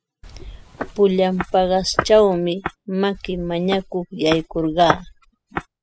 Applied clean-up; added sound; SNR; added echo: classical method spectral subtraction.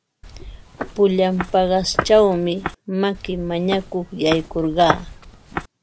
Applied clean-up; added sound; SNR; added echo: none; Walk, footsteps; 10 dB; none.